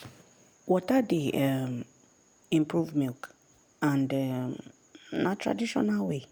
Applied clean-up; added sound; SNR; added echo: none; none; none; none.